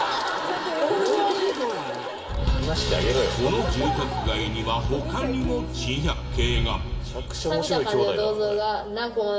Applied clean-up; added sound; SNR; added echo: none; Explosion; 11 dB; reverberation time 1.5 s.